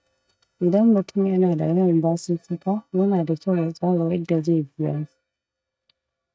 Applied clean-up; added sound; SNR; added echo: neural mask model DeepFilterNet 3.